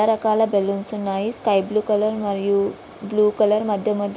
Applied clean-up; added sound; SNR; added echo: none; none; none; none.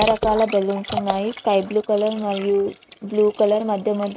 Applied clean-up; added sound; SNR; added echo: neural mask model RNNoise.